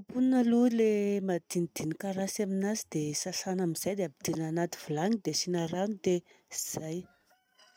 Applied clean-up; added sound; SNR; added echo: none; none; none; none.